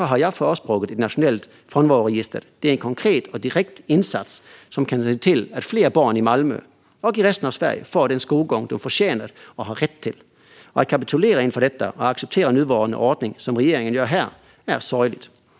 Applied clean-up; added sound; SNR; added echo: none; none; none; none.